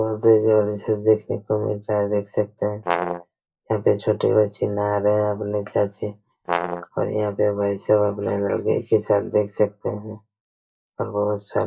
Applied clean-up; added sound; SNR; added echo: neural mask model DeepFilterNet 3.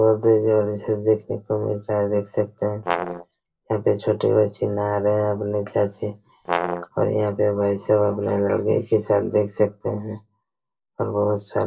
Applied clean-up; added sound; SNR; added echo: neural separator model SepFormer DNS4.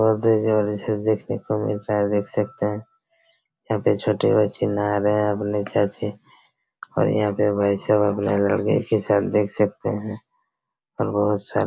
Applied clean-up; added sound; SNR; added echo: none; none; none; none.